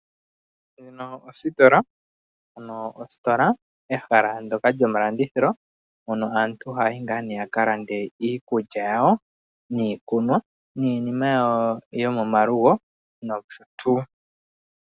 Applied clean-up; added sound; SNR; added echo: none; none; none; none.